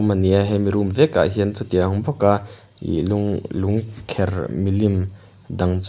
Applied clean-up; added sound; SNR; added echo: none; none; none; none.